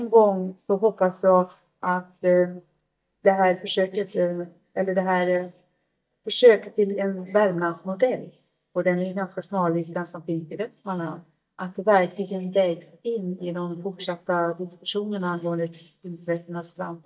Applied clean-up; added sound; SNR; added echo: neural mask model DeepFilterNet 3.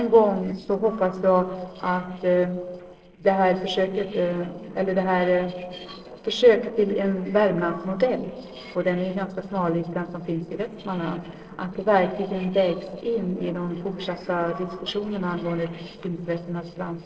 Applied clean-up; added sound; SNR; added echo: neural separator model SepFormer DNS4.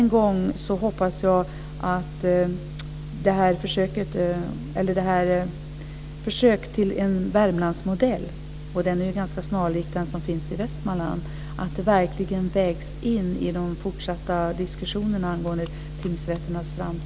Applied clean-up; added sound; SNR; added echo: none; none; none; none.